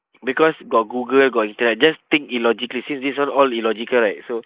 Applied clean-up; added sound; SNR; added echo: neural mask model Resemble Enhance denoiser.